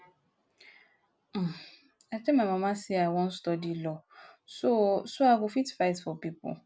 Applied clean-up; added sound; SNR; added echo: none; none; none; none.